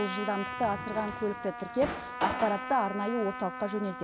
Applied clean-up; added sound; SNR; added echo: none; Drawer open or close + Trumpet; 5 dB; none.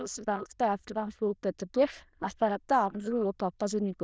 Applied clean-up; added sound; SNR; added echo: neural diffusion model UNIVERSE++.